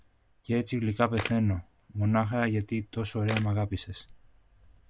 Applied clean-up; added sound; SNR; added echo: none; Camera; 11 dB; none.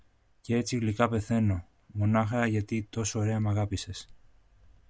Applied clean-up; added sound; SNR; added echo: none; none; none; none.